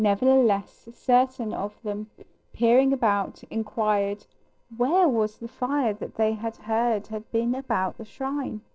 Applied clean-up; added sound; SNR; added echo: neural separator model SepFormer DNS4.